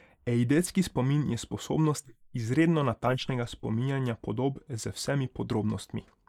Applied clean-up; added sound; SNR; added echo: neural mask model Resemble Enhance denoiser.